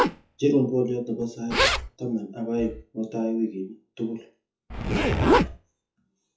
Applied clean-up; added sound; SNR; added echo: classical method WPE with log-MMSE.